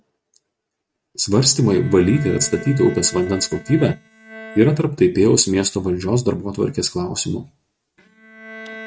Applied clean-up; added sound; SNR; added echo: neural mask model RNNoise.